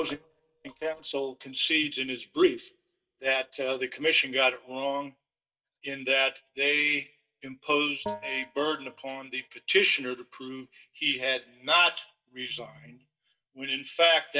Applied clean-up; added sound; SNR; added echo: neural mask model DeepFilterNet 3.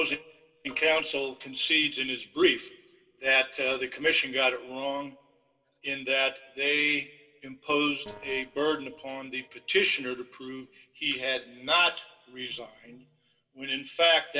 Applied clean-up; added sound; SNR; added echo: neural separator model SepFormer DNS4.